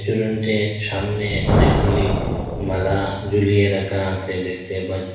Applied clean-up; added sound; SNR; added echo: none; Thunder; 3 dB; reverberation time 1.1 s.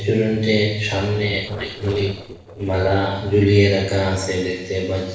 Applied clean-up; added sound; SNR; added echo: neural separator model SepFormer DNS4.